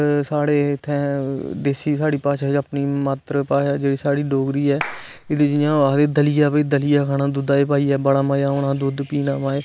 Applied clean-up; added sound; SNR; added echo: none; Clapping; 14 dB; none.